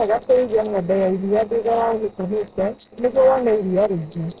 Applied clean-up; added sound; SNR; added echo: neural separator model SepFormer DNS4.